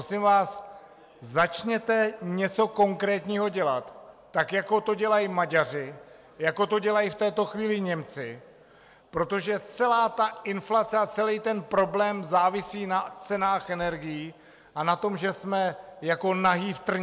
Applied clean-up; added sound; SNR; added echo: none; none; none; none.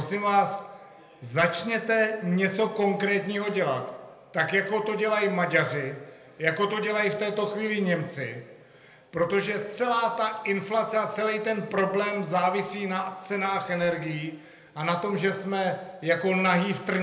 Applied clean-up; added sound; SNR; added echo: none; none; none; reverberation time 0.7 s.